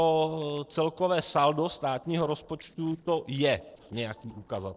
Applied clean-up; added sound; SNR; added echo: neural separator model SepFormer DNS4.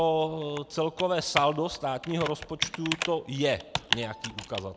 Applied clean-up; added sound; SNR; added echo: none; Computer keyboard; 7 dB; none.